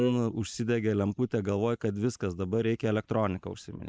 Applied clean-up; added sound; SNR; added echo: neural mask model Resemble Enhance denoiser.